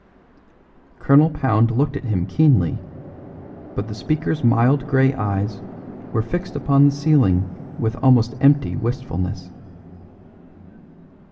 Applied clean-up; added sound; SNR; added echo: none; Chatter / Traffic noise, roadway noise / Train; 19 dB; reverberation time 2.6 s.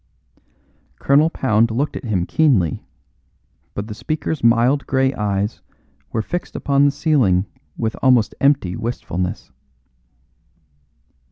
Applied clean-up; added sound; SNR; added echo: none; none; none; none.